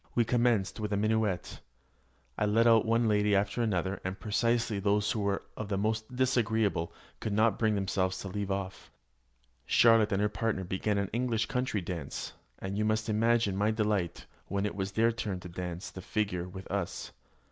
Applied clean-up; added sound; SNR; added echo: neural mask model Resemble Enhance denoiser.